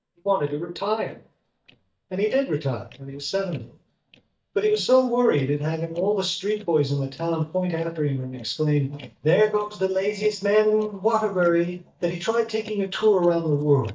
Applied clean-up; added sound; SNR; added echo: neural mask model DeepFilterNet 3.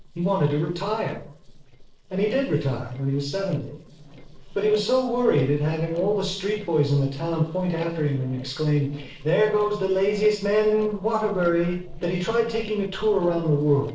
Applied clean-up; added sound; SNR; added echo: neural separator model SepFormer DNS4.